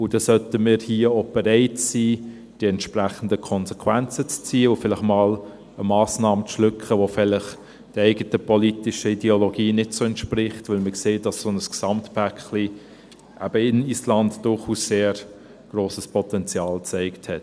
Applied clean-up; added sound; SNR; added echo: none; none; none; none.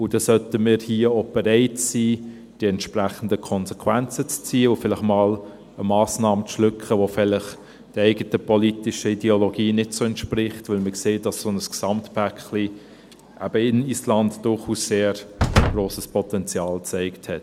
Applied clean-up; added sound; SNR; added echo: none; Slam; 3 dB; none.